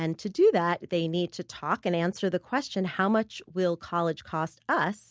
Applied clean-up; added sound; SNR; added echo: none; none; none; none.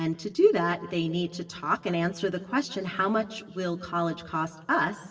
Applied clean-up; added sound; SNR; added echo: none; none; none; reverberation time 2.3 s.